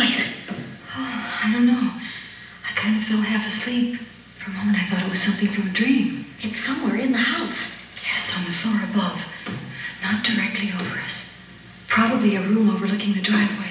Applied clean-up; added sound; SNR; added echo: none; none; none; reverberation time 0.8 s.